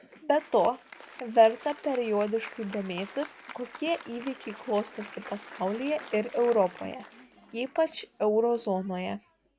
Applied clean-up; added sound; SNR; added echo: none; Applause; 18 dB; none.